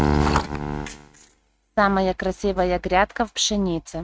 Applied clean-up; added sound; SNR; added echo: neural mask model RNNoise.